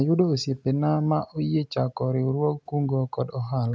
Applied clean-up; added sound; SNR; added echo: none; none; none; none.